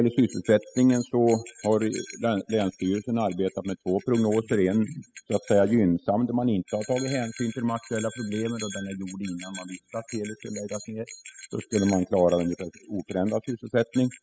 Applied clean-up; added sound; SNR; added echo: classical method spectral subtraction.